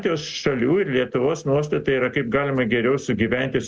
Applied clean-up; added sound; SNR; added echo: none; none; none; none.